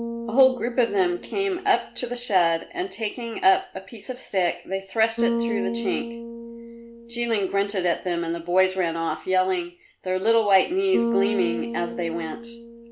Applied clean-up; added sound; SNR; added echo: none; Bass guitar; 8 dB; none.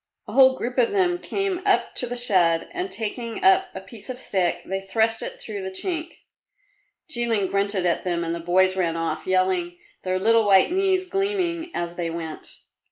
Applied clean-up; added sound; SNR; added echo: neural mask model Resemble Enhance denoiser.